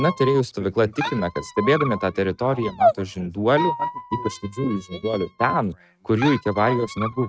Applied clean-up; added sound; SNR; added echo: neural mask model RNNoise.